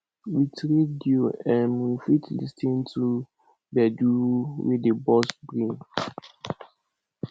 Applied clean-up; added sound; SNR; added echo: none; none; none; none.